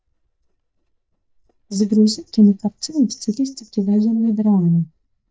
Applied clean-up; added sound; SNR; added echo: neural mask model DeepFilterNet 3.